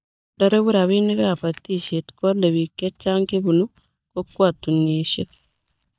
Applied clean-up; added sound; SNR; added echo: neural mask model DeepFilterNet 3.